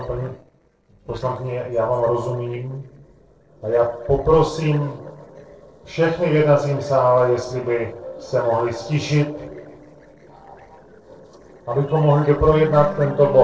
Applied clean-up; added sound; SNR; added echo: neural separator model SepFormer DNS4.